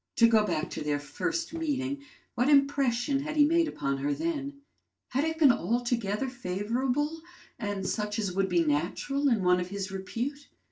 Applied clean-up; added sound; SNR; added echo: neural separator model SepFormer DNS4.